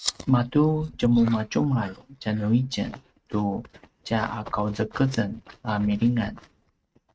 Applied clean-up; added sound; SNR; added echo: neural mask model RNNoise.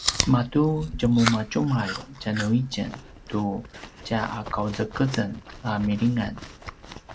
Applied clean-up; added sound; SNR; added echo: none; Chewing, mastication; 9 dB; none.